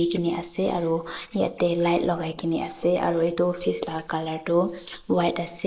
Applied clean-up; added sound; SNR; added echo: neural mask model Resemble Enhance denoiser.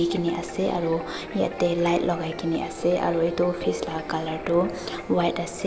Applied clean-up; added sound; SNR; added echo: none; Wind chime + Wind instrument, woodwind instrument; 16 dB; none.